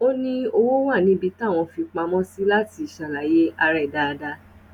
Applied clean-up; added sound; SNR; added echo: none; none; none; none.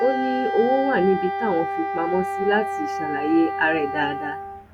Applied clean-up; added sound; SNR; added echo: none; Wind instrument, woodwind instrument; 4 dB; none.